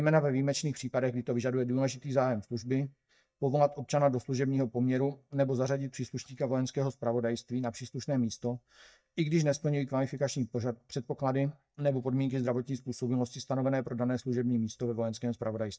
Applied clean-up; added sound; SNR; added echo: neural mask model DeepFilterNet 3.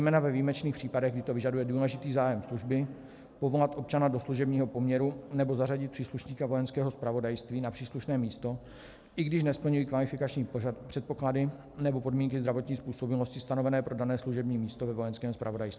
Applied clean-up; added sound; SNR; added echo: none; none; none; none.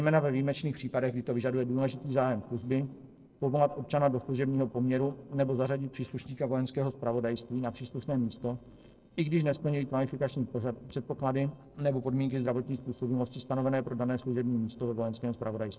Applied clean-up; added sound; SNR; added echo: neural separator model SepFormer DNS4.